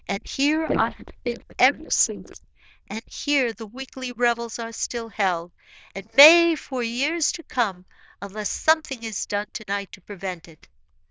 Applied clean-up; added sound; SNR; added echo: neural diffusion model UNIVERSE++.